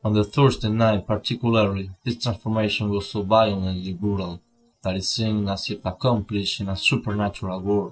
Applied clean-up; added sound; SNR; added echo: neural separator model SepFormer DNS4.